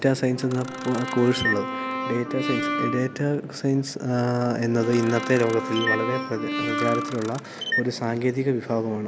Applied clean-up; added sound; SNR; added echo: none; Camera + Brass instrument; 4 dB; none.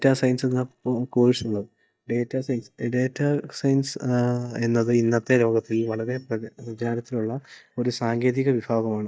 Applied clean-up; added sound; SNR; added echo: neural mask model DeepFilterNet 3.